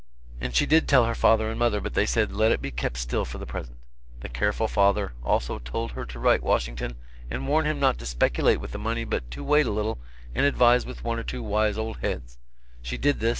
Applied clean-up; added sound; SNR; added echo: none; none; none; none.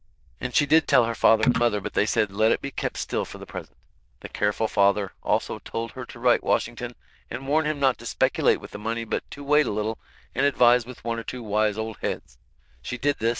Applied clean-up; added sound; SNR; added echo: neural diffusion model UNIVERSE++.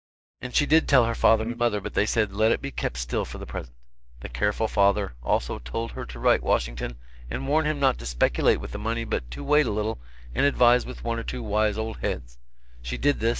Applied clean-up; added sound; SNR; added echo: neural mask model DeepFilterNet 3.